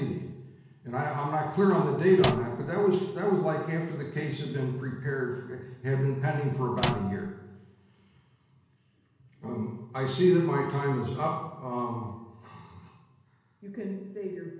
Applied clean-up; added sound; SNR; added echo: none; Microwave oven; 3 dB; reverberation time 1.1 s.